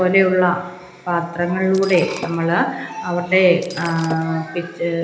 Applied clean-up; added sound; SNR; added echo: none; Shatter; 15 dB; reverberation time 1.0 s.